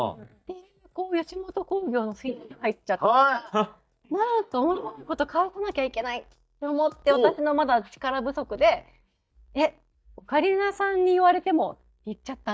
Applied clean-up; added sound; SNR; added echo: neural mask model DeepFilterNet 3.